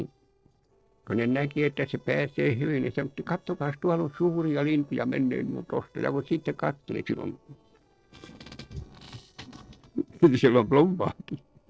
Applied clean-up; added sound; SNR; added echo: neural separator model SepFormer DNS4.